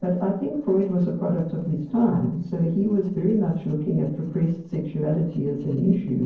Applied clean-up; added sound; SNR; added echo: neural separator model SepFormer DNS4.